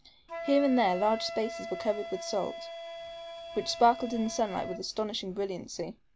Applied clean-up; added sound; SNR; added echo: none; Wind instrument, woodwind instrument; 11 dB; none.